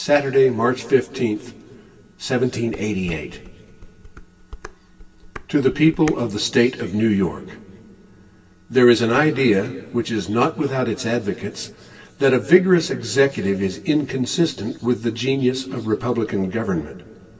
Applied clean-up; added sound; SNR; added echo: none; Dishes, pots, and pans; 18 dB; reverberation time 2.2 s.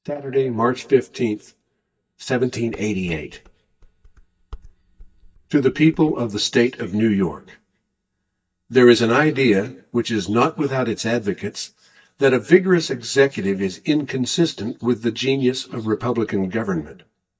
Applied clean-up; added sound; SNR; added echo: neural mask model DeepFilterNet 3.